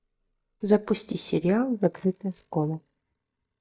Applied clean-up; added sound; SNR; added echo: neural mask model DeepFilterNet 3.